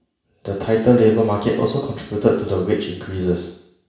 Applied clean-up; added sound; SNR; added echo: none; none; none; reverberation time 0.7 s.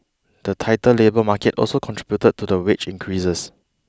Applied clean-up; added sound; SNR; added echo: none; none; none; none.